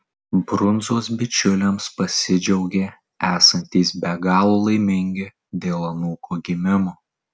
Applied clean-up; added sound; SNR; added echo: none; none; none; none.